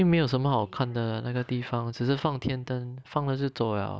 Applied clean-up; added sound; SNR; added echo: none; none; none; none.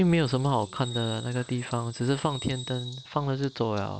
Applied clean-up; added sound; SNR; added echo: none; Bird vocalization, bird call, bird song; 16 dB; none.